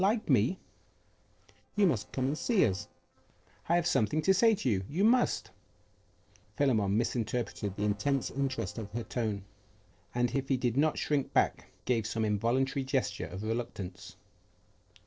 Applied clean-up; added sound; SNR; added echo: neural separator model SepFormer DNS4.